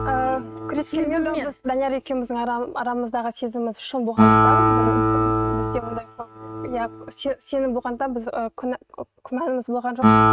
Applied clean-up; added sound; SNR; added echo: neural mask model RNNoise.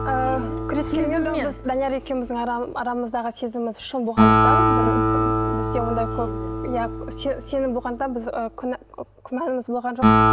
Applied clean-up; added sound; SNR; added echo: none; Acoustic guitar; -3 dB; none.